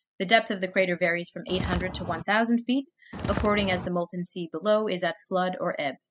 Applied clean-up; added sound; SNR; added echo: classical method spectral subtraction.